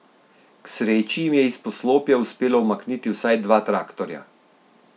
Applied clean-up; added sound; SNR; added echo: none; none; none; none.